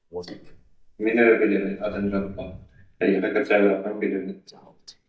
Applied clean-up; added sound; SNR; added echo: neural mask model DeepFilterNet 3.